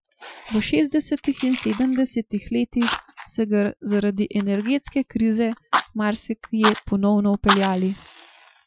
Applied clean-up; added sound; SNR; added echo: classical method Wiener filter.